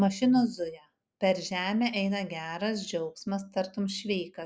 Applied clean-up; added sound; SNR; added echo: none; none; none; none.